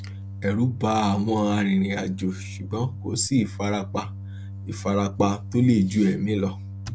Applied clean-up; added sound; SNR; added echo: none; Organ; 11 dB; none.